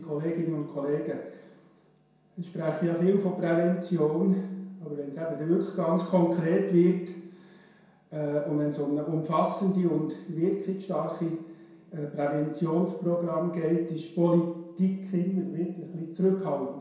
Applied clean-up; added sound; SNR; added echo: none; none; none; reverberation time 0.7 s.